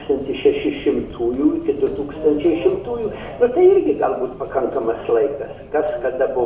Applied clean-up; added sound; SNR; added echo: none; Subway, metro, underground; 16 dB; reverberation time 0.6 s.